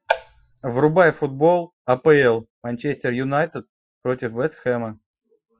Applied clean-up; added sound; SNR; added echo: classical method Wiener filter.